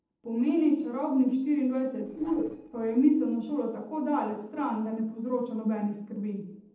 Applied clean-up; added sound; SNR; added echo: neural separator model SepFormer DNS4.